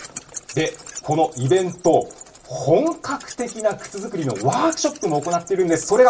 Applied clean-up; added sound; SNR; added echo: none; Wild animals; 17 dB; reverberation time 0.2 s.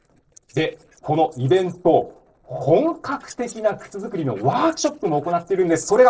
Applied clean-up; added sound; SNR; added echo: neural separator model SepFormer DNS4.